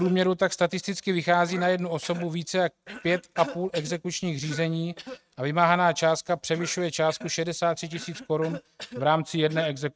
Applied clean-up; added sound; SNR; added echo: neural mask model RNNoise.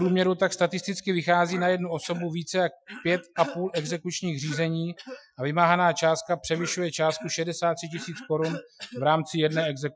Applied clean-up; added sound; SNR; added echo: classical method Wiener filter.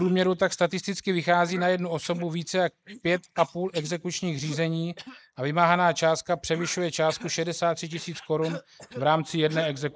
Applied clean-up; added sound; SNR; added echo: neural mask model Resemble Enhance denoiser.